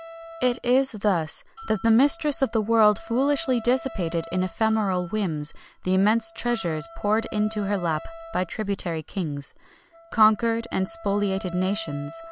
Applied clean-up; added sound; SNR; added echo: none; Wind instrument, woodwind instrument + Bell; 19 dB; none.